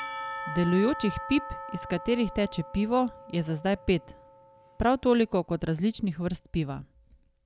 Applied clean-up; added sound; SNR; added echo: none; Church bell / Percussion; 13 dB; none.